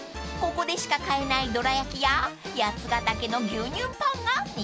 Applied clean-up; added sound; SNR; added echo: none; none; none; none.